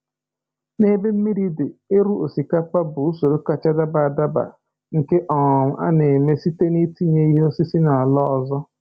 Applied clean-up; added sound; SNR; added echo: none; none; none; none.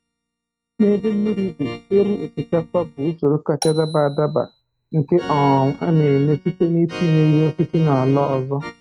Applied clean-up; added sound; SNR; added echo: neural mask model RNNoise.